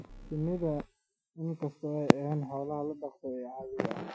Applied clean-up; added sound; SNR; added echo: classical method Wiener filter.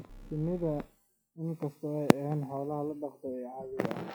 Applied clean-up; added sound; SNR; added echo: classical method log-MMSE.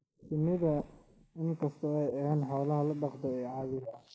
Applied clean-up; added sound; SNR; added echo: neural mask model Resemble Enhance denoiser.